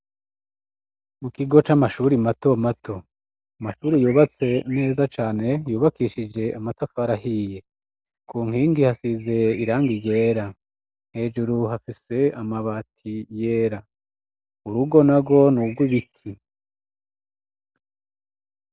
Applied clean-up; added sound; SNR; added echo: none; none; none; none.